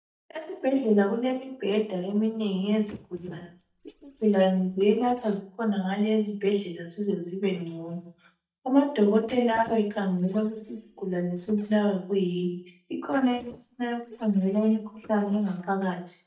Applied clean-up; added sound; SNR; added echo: neural mask model DeepFilterNet 3.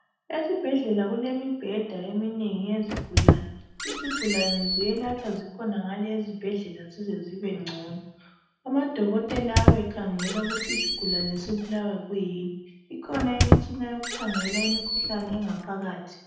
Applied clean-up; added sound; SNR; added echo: none; Squeak; -4 dB; reverberation time 0.9 s.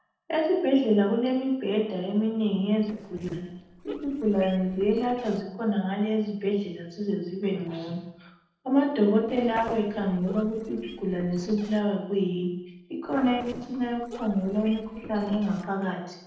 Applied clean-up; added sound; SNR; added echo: neural separator model SepFormer DNS4.